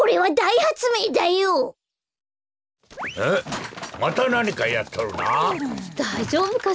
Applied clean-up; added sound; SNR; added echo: none; none; none; none.